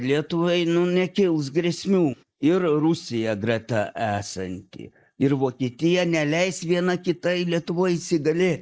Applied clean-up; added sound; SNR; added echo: neural mask model Resemble Enhance denoiser.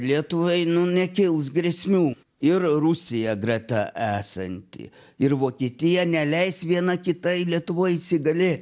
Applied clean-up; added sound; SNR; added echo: none; none; none; none.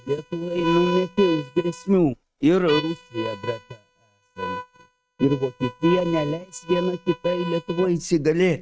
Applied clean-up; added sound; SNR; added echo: neural mask model RNNoise.